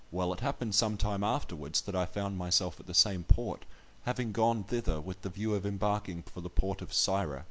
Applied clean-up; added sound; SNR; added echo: none; none; none; none.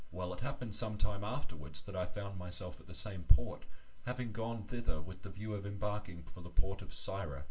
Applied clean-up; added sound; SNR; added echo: none; none; none; reverberation time 0.2 s.